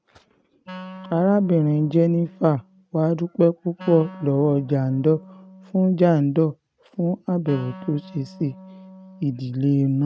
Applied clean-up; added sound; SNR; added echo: neural mask model RNNoise.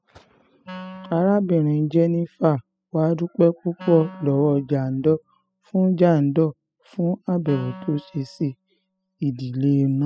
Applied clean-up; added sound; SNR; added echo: classical method spectral subtraction.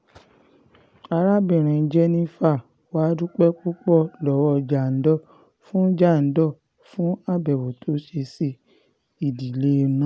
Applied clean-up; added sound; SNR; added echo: none; none; none; none.